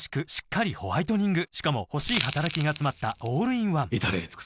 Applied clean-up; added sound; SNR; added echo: none; Crackle; 10 dB; none.